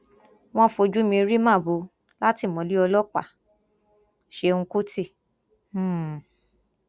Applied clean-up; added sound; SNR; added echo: none; none; none; none.